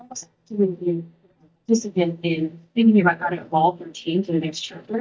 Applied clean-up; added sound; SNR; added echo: neural mask model DeepFilterNet 3.